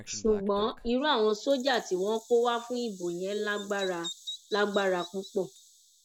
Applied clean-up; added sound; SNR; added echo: none; Bird vocalization, bird call, bird song; 16 dB; none.